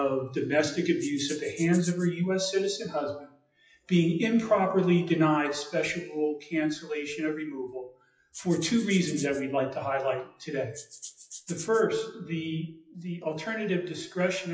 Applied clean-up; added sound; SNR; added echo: classical method WPE with log-MMSE.